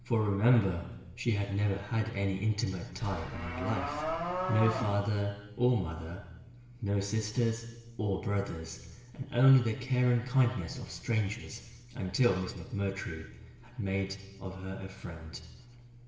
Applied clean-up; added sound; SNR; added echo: none; Livestock, farm animals, working animals; 4 dB; reverberation time 1.0 s.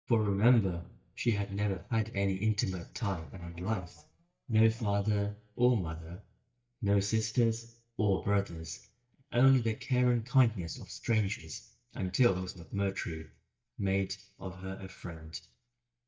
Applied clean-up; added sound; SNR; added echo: neural mask model DeepFilterNet 3.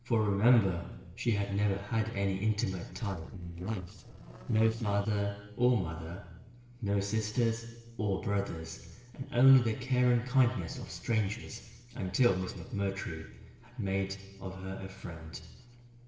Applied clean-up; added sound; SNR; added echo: neural separator model SepFormer DNS4.